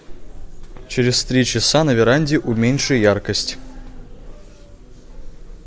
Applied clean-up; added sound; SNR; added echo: none; none; none; none.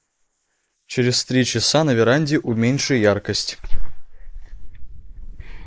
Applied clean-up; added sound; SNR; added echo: neural mask model Resemble Enhance denoiser.